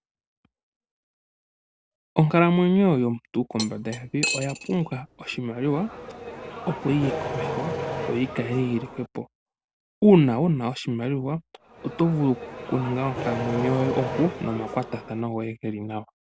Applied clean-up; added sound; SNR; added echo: none; Accelerating, revving, vroom + Cutlery, silverware; 7 dB; none.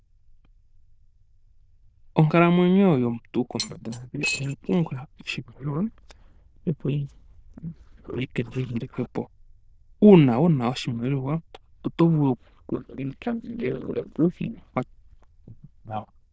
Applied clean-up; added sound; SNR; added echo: neural diffusion model UNIVERSE++.